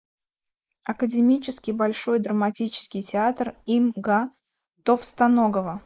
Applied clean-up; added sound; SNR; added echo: neural mask model Resemble Enhance denoiser.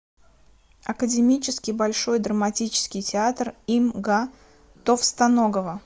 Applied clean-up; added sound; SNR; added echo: none; none; none; none.